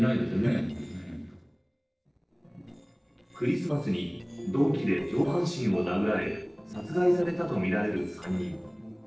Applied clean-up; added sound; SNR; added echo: neural separator model SepFormer DNS4.